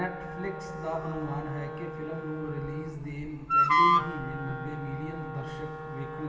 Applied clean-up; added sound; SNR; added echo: none; Wind instrument, woodwind instrument; -5 dB; reverberation time 2.5 s.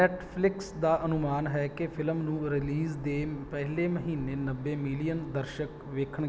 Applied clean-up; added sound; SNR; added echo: none; none; none; none.